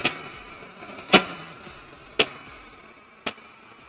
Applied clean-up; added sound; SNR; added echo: neural mask model RNNoise.